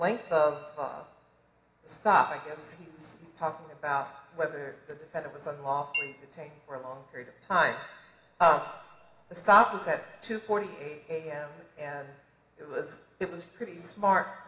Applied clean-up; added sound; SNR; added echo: none; Chink, clink; 8 dB; reverberation time 1.3 s.